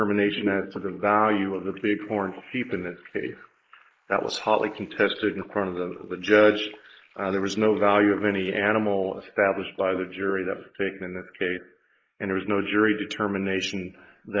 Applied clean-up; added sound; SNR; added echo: neural mask model Resemble Enhance denoiser.